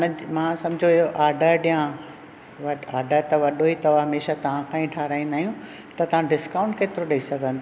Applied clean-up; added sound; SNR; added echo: none; none; none; none.